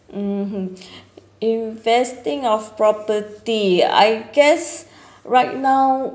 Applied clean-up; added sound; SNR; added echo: none; none; none; none.